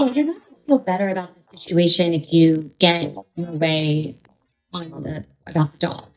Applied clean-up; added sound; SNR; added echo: neural mask model DeepFilterNet 3.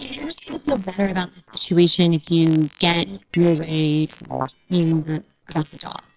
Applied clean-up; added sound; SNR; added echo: neural separator model SepFormer WHAMR!.